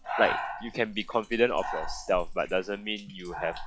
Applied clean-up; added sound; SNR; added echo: classical method log-MMSE.